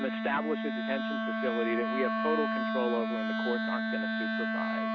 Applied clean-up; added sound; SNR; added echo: neural mask model RNNoise.